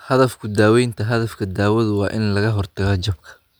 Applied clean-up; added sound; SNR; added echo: none; none; none; none.